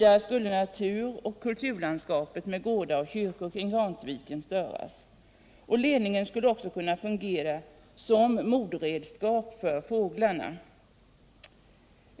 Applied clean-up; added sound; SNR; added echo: none; none; none; none.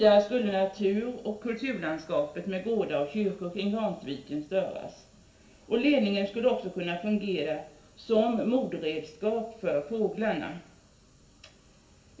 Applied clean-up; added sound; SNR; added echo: none; none; none; reverberation time 0.4 s.